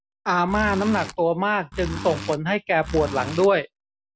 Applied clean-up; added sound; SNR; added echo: none; Zipper (clothing); 9 dB; none.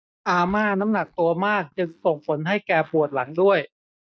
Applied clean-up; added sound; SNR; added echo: neural mask model DeepFilterNet 3.